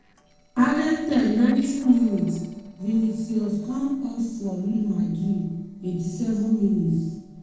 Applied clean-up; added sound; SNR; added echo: neural separator model SepFormer DNS4.